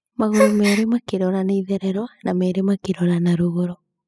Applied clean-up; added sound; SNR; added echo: classical method spectral subtraction.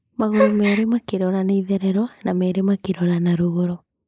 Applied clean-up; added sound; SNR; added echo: neural mask model Resemble Enhance denoiser.